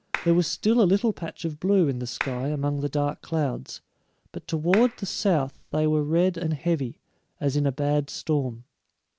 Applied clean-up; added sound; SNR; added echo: none; Clapping; 14 dB; none.